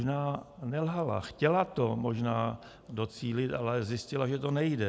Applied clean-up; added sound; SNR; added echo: none; none; none; none.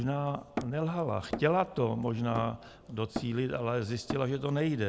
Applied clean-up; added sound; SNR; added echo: none; Hammer; 12 dB; none.